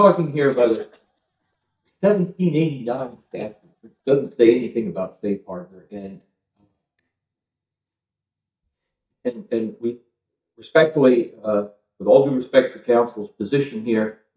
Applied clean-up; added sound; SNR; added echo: neural mask model DeepFilterNet 3.